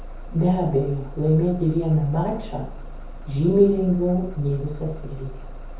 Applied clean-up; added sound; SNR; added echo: none; Bus; 11 dB; reverberation time 0.6 s.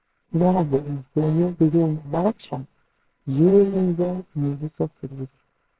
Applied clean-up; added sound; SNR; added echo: neural separator model SepFormer WHAMR!.